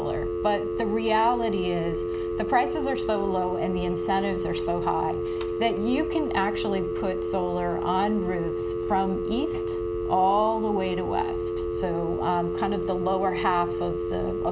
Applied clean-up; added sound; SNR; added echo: none; Telephone; 1 dB; reverberation time 0.5 s.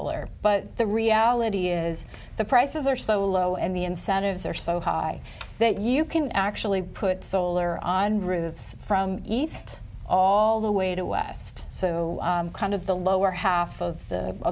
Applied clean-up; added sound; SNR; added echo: none; none; none; none.